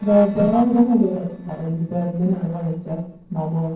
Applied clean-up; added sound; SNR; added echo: neural separator model SepFormer DNS4.